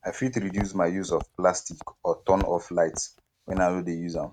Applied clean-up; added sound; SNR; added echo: neural mask model RNNoise.